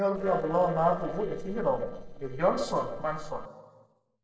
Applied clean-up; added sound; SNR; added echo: neural separator model SepFormer DNS4.